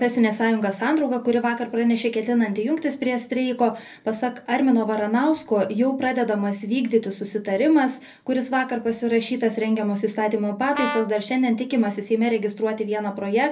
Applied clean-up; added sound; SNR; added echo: none; Brass instrument; 9 dB; reverberation time 0.3 s.